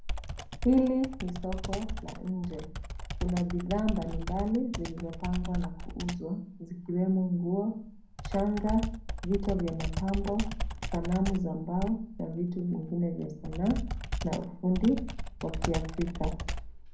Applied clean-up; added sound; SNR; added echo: none; Computer keyboard; 5 dB; reverberation time 0.6 s.